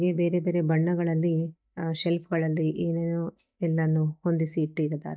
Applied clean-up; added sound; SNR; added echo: neural mask model DeepFilterNet 3.